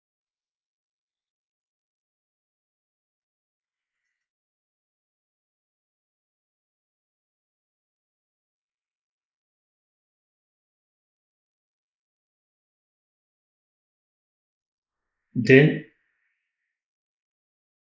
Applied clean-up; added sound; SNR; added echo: neural mask model Resemble Enhance denoiser.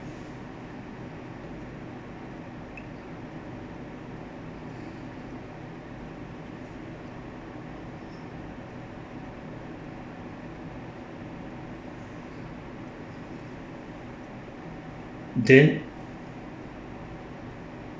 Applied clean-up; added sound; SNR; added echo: none; none; none; none.